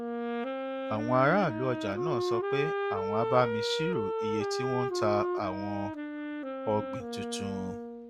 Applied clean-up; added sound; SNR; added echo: none; Wind instrument, woodwind instrument; 1 dB; none.